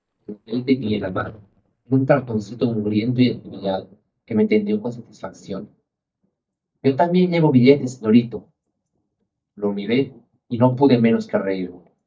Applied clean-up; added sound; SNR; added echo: neural mask model DeepFilterNet 3.